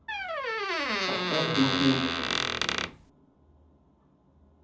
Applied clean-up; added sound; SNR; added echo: none; Squeak; -4 dB; reverberation time 1.2 s.